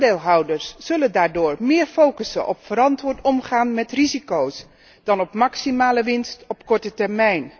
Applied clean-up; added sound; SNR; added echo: none; none; none; none.